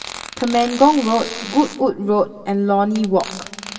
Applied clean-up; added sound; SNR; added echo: none; Fart; 15 dB; reverberation time 2.9 s.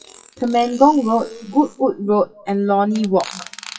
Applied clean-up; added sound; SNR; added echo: classical method WPE with log-MMSE.